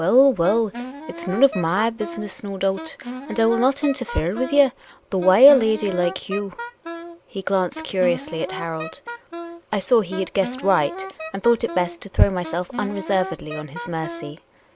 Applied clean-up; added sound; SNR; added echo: none; Wind instrument, woodwind instrument; 13 dB; none.